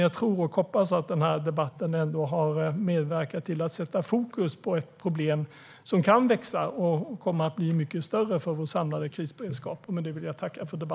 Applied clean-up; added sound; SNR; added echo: neural mask model Resemble Enhance denoiser.